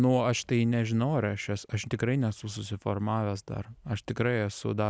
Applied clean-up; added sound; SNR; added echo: none; none; none; none.